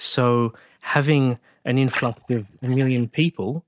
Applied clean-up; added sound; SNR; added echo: neural mask model DeepFilterNet 3.